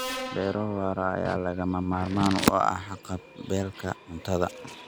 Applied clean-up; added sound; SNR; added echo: none; Subway, metro, underground; 14 dB; none.